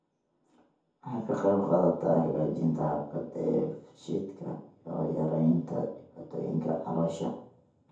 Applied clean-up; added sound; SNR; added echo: none; none; none; reverberation time 0.6 s.